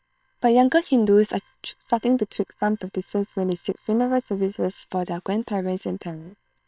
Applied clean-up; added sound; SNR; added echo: neural separator model SepFormer WHAM!.